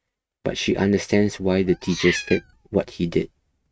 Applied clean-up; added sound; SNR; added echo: neural mask model RNNoise.